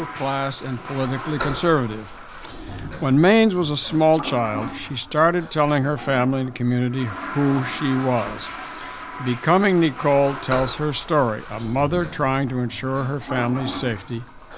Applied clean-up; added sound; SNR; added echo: none; Toilet flush; 12 dB; none.